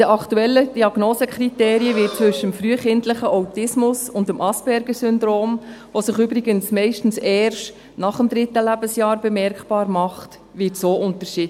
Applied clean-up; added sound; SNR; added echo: none; Breathing; 16 dB; none.